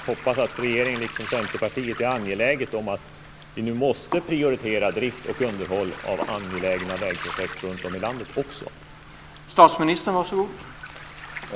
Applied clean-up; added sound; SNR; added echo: none; Waves, surf; 13 dB; none.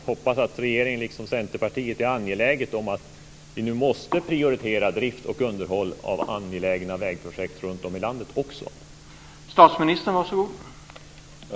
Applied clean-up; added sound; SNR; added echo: none; none; none; none.